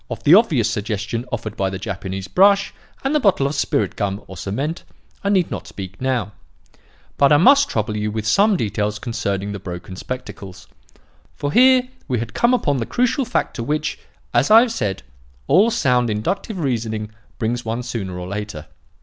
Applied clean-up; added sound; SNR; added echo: none; none; none; none.